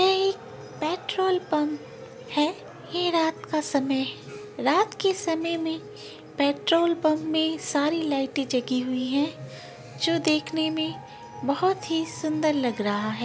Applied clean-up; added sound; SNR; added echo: none; none; none; none.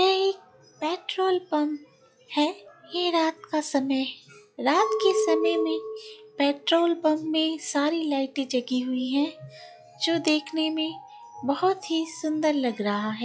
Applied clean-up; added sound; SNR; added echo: classical method log-MMSE.